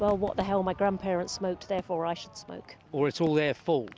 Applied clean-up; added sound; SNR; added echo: none; Crowd / Fireworks; 18 dB; none.